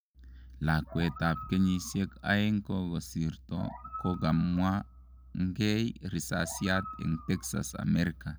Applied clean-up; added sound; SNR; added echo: none; Animal; 16 dB; none.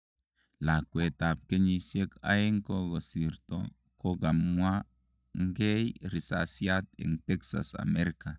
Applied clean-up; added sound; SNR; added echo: neural mask model DeepFilterNet 3.